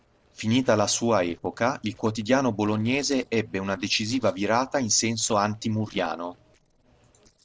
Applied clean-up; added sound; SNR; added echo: neural separator model SepFormer DNS4.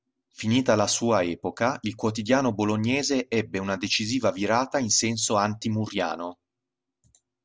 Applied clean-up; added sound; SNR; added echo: none; none; none; none.